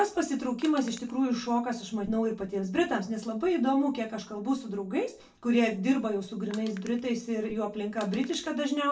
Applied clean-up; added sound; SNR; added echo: none; Crushing; 20 dB; reverberation time 0.3 s.